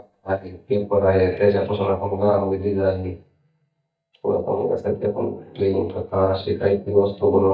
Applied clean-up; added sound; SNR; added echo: neural mask model DeepFilterNet 3.